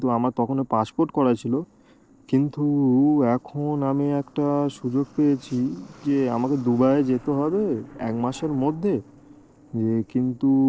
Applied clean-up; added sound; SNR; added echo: neural separator model SepFormer DNS4.